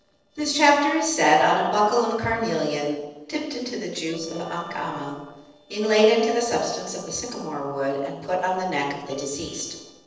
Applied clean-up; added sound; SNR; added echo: neural separator model SepFormer DNS4.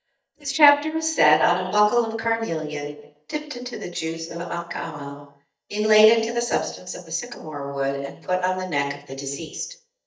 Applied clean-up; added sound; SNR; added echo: neural mask model DeepFilterNet 3.